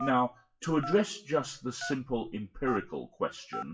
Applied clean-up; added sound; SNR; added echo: classical method WPE with log-MMSE.